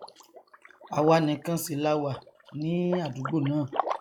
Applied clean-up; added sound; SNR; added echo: classical method log-MMSE.